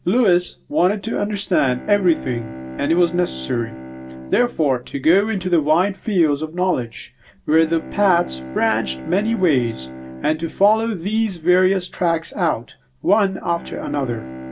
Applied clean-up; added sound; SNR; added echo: none; Bowed string instrument; 15 dB; reverberation time 0.2 s.